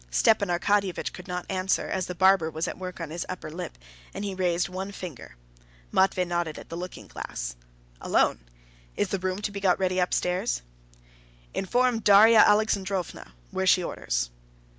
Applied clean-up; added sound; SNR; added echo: none; none; none; none.